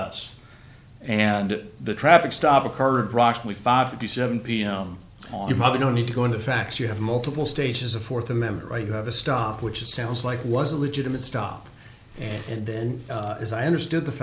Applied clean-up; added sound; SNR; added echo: none; none; none; none.